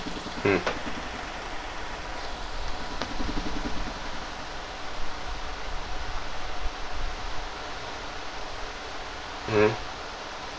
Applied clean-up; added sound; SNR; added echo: none; Wind; -1 dB; none.